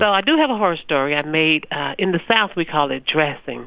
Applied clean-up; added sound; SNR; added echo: none; none; none; none.